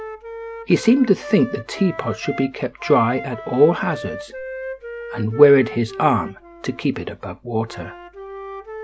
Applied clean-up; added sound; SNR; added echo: none; Wind instrument, woodwind instrument; 13 dB; none.